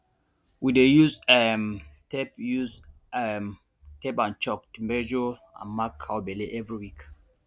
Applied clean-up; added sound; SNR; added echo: none; none; none; none.